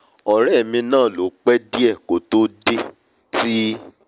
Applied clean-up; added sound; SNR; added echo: none; none; none; none.